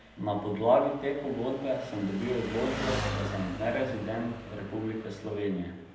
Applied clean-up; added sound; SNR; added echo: none; Engine; 8 dB; reverberation time 0.8 s.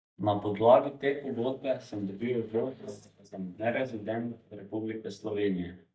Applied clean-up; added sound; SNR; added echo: neural mask model DeepFilterNet 3.